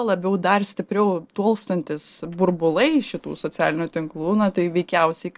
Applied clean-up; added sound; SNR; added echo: neural separator model SepFormer DNS4.